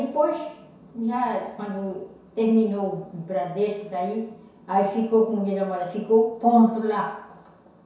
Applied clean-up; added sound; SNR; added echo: none; none; none; reverberation time 0.7 s.